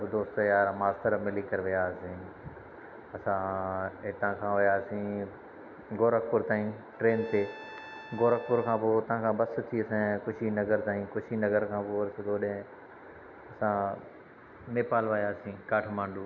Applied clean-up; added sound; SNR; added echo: none; Trumpet; 18 dB; none.